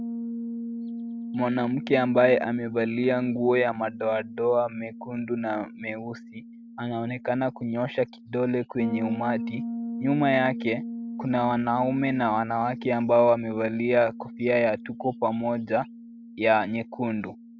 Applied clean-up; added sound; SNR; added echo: none; Bass guitar; 10 dB; none.